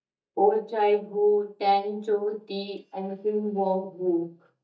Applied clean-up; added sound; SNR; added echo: neural mask model DeepFilterNet 3.